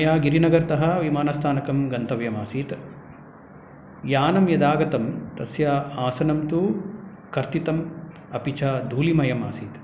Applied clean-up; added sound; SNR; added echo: none; none; none; none.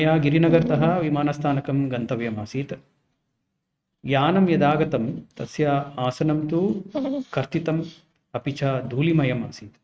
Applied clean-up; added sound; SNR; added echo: neural mask model RNNoise.